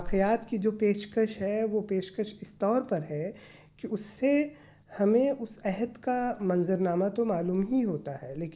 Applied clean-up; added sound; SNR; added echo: none; Alarm / Insect; 18 dB; none.